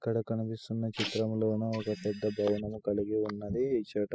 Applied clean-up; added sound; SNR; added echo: classical method spectral subtraction.